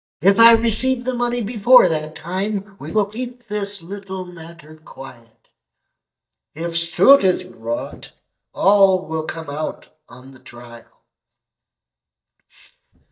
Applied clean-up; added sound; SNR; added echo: neural mask model DeepFilterNet 3.